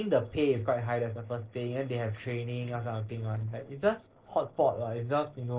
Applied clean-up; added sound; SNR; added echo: neural separator model SepFormer DNS4.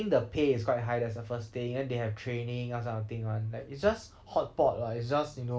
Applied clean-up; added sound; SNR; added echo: none; none; none; none.